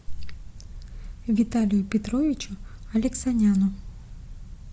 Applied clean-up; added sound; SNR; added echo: none; none; none; none.